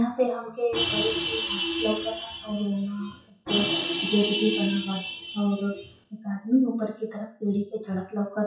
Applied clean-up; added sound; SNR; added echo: classical method WPE with log-MMSE.